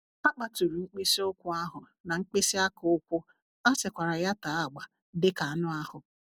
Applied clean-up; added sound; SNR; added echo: none; none; none; none.